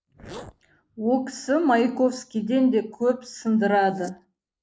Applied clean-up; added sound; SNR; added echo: neural mask model Resemble Enhance denoiser.